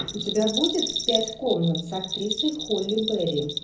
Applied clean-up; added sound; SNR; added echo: none; Bell; 4 dB; reverberation time 0.4 s.